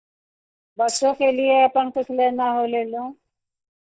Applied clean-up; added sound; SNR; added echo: neural mask model DeepFilterNet 3.